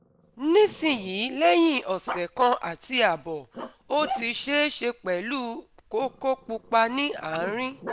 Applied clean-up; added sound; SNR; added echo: none; Growling; 16 dB; none.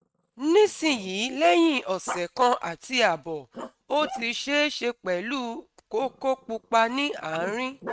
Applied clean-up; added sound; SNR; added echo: neural mask model RNNoise.